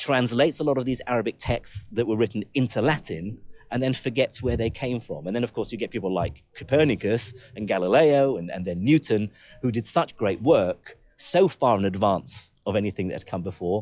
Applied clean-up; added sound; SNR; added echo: classical method log-MMSE.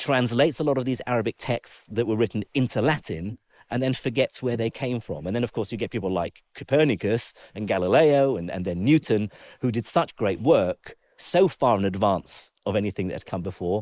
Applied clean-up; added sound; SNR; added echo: neural mask model Resemble Enhance denoiser.